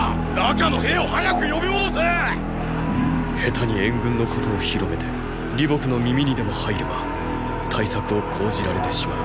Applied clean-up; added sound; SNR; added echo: none; none; none; none.